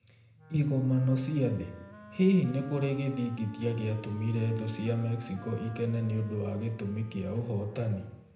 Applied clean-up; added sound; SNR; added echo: none; Wind instrument, woodwind instrument; 19 dB; reverberation time 0.8 s.